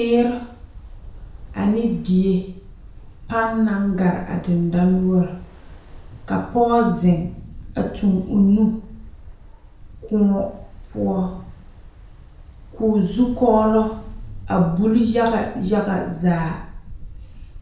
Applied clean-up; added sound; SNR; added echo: none; Ocean; 16 dB; reverberation time 0.5 s.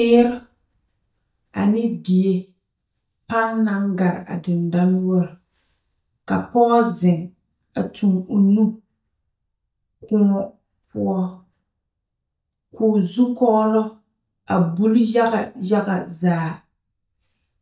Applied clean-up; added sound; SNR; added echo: neural mask model DeepFilterNet 3.